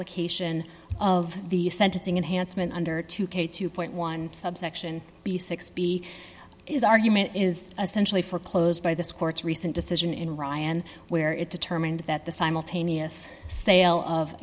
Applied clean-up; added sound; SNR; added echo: none; none; none; none.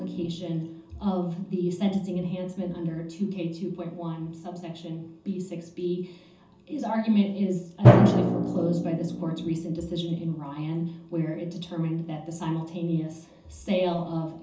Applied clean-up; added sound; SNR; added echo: none; Drum; 1 dB; reverberation time 0.6 s.